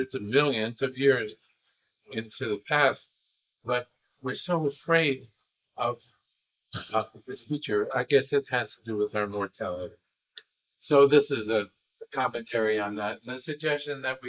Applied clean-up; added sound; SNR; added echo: neural mask model Resemble Enhance denoiser.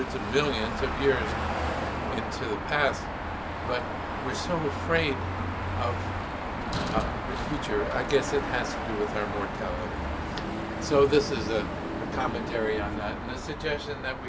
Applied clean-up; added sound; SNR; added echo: none; Car passing by / Traffic noise, roadway noise / Engine; 1 dB; none.